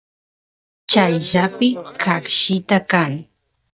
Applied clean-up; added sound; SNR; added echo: neural mask model DeepFilterNet 3.